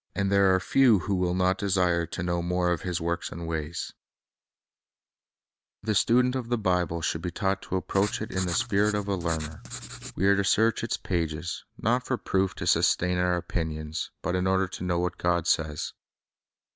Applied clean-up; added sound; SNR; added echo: none; Writing; 11 dB; none.